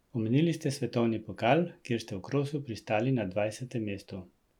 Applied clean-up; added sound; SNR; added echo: none; none; none; none.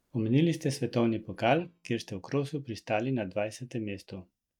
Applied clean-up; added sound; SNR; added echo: neural mask model DeepFilterNet 3.